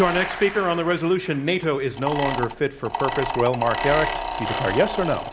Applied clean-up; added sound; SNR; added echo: none; Mechanisms; 6 dB; none.